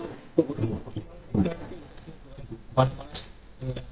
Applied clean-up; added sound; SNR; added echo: neural mask model DeepFilterNet 3.